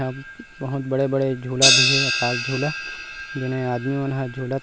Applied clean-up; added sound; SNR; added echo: none; Crash cymbal; 0 dB; none.